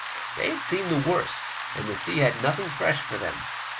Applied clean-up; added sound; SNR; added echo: none; Rain; 6 dB; none.